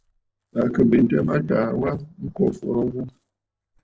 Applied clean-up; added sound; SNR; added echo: neural separator model SepFormer DNS4.